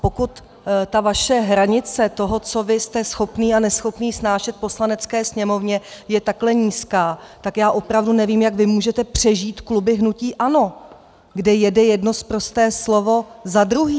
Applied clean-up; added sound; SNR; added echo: none; none; none; none.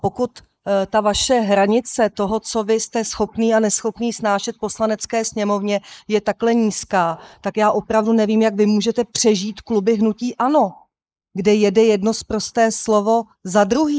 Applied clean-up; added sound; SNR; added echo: neural mask model Resemble Enhance denoiser.